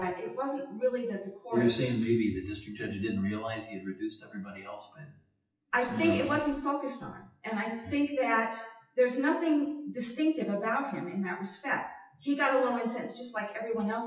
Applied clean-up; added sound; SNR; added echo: classical method WPE with log-MMSE.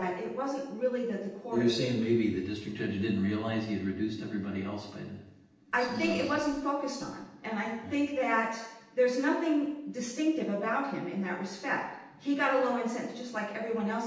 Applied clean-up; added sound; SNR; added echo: neural separator model SepFormer DNS4.